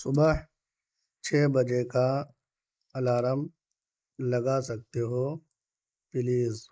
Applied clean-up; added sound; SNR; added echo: neural mask model Resemble Enhance denoiser.